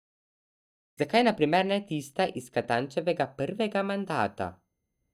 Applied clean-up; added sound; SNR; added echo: neural mask model DeepFilterNet 3.